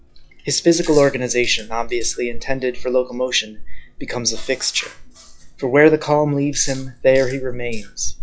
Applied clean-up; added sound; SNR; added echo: classical method log-MMSE.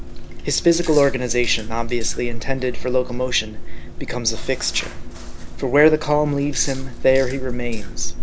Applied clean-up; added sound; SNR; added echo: none; Chewing, mastication; 1 dB; none.